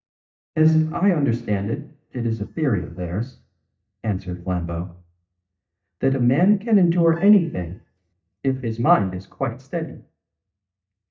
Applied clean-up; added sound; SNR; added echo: neural mask model DeepFilterNet 3.